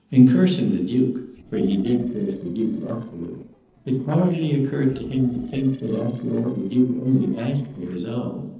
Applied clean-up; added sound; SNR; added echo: neural separator model SepFormer DNS4.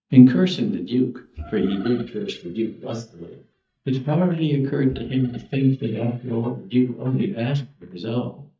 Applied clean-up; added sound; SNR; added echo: neural mask model DeepFilterNet 3.